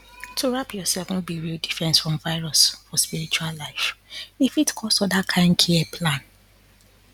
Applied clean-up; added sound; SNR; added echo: none; none; none; none.